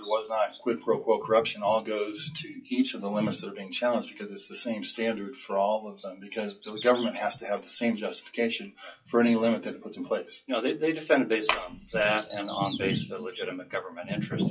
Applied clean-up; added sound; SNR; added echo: classical method WPE with log-MMSE.